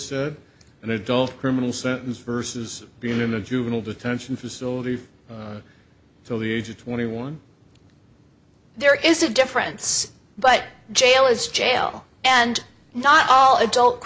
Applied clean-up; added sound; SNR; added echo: none; none; none; none.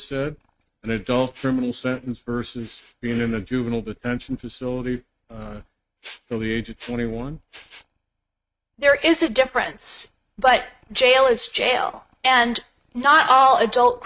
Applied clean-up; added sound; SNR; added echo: neural mask model RNNoise.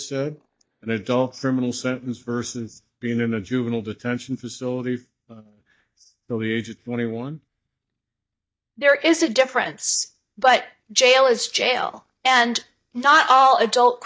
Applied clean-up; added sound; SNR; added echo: neural mask model DeepFilterNet 3.